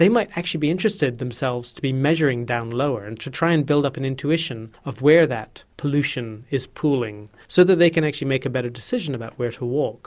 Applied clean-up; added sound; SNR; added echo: none; none; none; none.